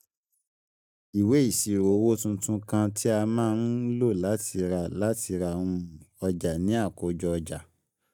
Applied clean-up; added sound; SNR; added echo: neural mask model DeepFilterNet 3.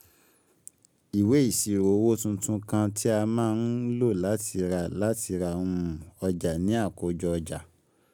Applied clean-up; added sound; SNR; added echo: none; none; none; none.